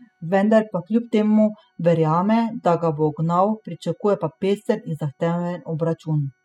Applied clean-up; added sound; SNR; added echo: classical method spectral subtraction.